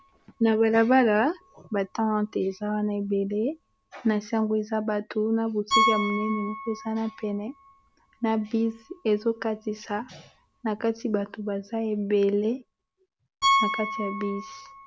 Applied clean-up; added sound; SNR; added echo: none; Piano; 7 dB; none.